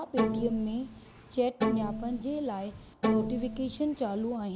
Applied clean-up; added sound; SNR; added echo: none; Bowed string instrument; 1 dB; none.